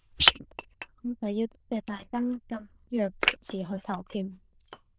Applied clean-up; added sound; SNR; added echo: neural diffusion model UNIVERSE++.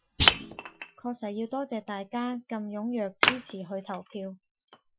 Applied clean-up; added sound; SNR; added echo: classical method Wiener filter.